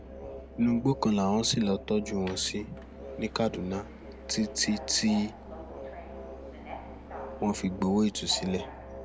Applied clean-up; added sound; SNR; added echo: none; Subway, metro, underground + Musical instrument; 11 dB; none.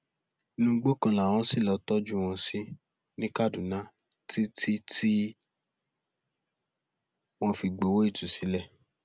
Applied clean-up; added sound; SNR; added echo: none; none; none; none.